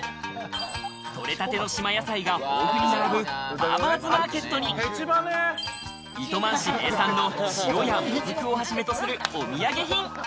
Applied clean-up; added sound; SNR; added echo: none; none; none; none.